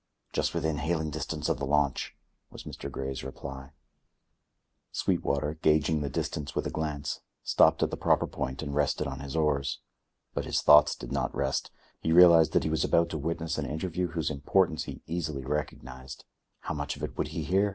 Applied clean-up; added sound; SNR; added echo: none; none; none; none.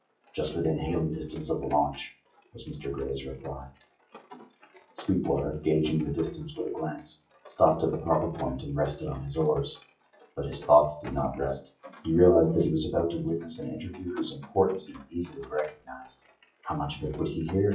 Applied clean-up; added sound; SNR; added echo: classical method WPE with log-MMSE.